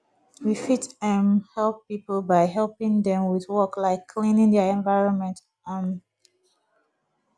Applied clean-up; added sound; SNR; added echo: none; none; none; none.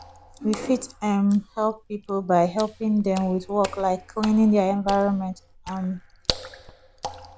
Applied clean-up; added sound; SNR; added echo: none; Water / Splash, splatter; 14 dB; none.